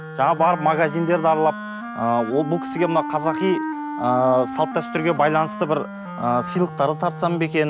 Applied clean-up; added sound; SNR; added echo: none; Wind instrument, woodwind instrument; 9 dB; none.